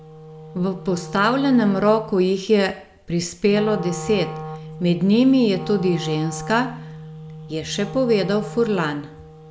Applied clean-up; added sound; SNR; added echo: none; Wind instrument, woodwind instrument; 13 dB; none.